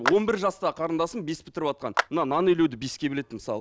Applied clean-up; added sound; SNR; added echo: none; Clapping; 8 dB; none.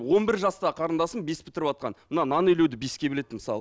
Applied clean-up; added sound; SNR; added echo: none; none; none; none.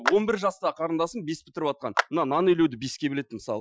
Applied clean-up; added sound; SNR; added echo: classical method Wiener filter.